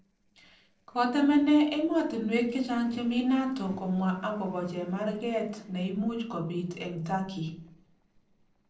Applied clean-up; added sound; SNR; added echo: neural separator model SepFormer DNS4.